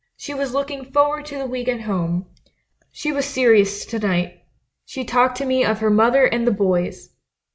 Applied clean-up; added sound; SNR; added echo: none; none; none; none.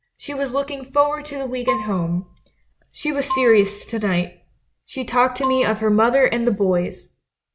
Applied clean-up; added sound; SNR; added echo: none; Marimba, xylophone; 10 dB; none.